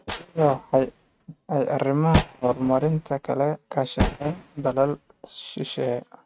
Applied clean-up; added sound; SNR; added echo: neural mask model RNNoise.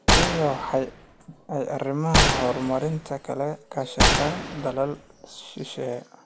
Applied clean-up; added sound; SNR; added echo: none; Gunshot, gunfire; -2 dB; none.